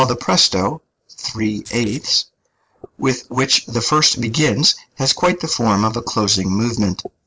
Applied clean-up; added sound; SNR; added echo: neural separator model SepFormer DNS4.